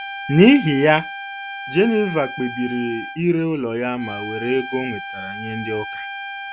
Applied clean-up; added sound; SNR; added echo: none; Trumpet; 11 dB; none.